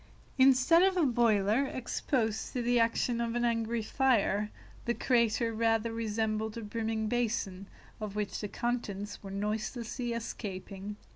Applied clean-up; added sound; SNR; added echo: none; none; none; none.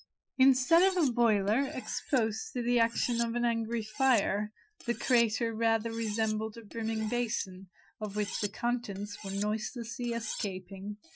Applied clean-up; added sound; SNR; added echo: classical method Wiener filter.